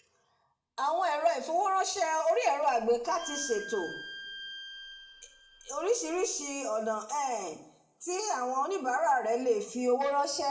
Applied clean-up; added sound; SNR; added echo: none; Bowed string instrument; 14 dB; reverberation time 0.5 s.